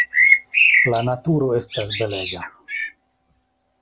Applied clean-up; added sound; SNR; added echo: none; Bird; -5 dB; none.